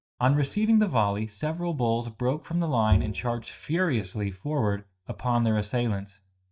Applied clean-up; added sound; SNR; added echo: neural mask model DeepFilterNet 3.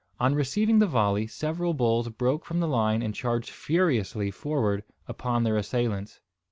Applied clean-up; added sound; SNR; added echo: none; none; none; none.